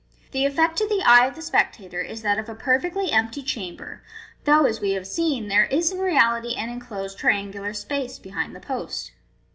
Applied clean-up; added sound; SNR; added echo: none; none; none; none.